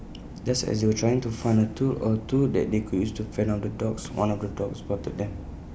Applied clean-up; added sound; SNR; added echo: none; none; none; none.